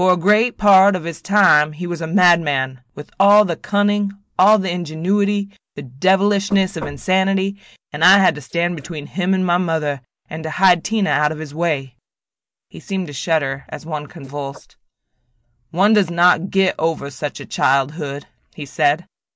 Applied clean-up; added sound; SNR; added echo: neural mask model Resemble Enhance denoiser.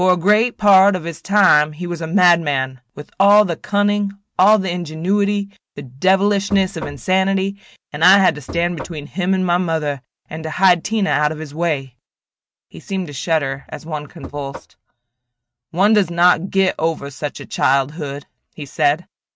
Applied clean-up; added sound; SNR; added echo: neural mask model RNNoise.